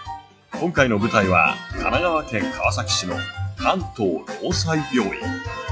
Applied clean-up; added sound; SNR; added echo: classical method log-MMSE.